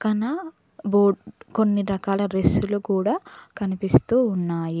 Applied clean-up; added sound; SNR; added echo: none; none; none; none.